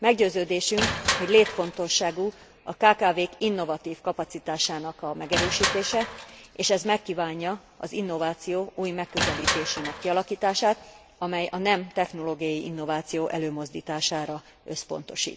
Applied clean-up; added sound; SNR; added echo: none; Crushing; 7 dB; none.